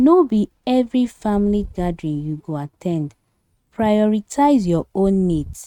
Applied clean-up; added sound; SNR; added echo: neural mask model RNNoise.